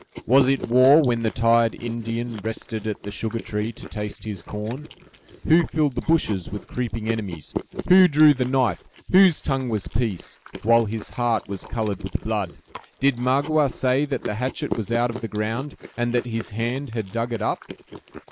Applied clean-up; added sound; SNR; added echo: neural mask model Resemble Enhance denoiser.